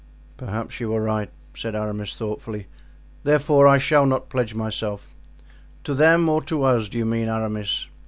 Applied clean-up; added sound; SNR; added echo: none; none; none; none.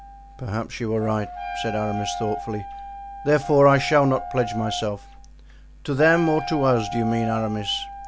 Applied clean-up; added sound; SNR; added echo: none; Wind instrument, woodwind instrument + Wind instrument, woodwind instrument; 10 dB; none.